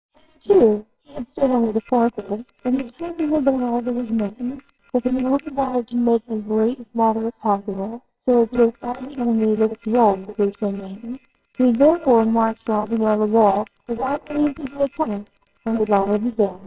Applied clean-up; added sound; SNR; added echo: neural separator model SepFormer WHAMR!.